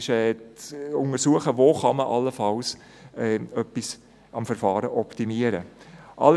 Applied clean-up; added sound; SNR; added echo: none; none; none; none.